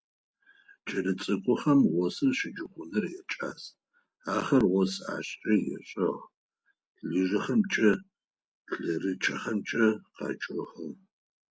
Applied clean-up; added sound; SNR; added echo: none; none; none; none.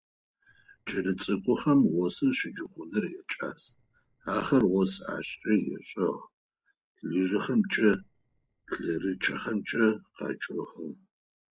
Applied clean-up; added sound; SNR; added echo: neural separator model SepFormer DNS4.